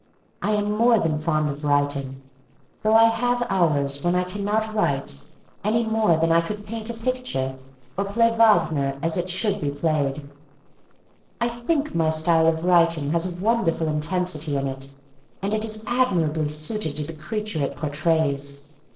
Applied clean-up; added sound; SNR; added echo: neural separator model SepFormer DNS4.